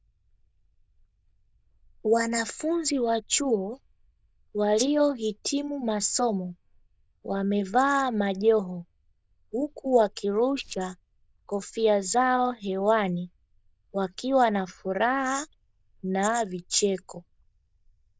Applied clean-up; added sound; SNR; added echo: neural diffusion model UNIVERSE++.